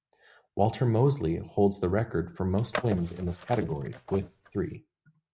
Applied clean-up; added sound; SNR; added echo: neural mask model RNNoise.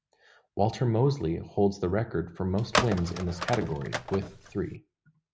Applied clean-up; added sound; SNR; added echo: none; Telephone; 4 dB; none.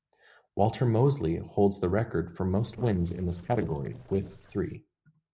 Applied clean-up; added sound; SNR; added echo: neural separator model SepFormer DNS4.